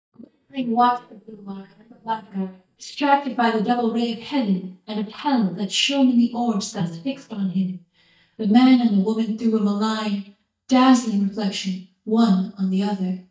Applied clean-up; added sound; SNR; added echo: neural mask model DeepFilterNet 3.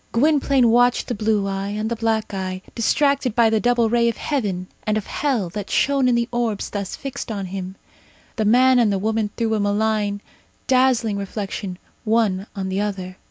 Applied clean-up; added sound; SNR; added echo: none; none; none; none.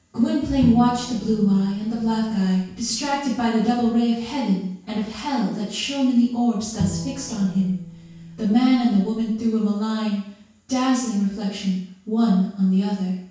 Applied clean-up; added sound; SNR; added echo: none; Bowed string instrument; 11 dB; reverberation time 0.6 s.